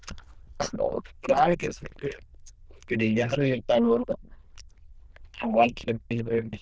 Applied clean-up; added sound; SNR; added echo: neural diffusion model UNIVERSE++.